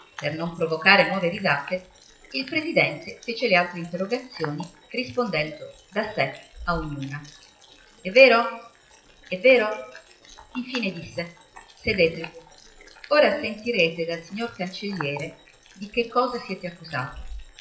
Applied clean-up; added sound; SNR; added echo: classical method WPE with log-MMSE.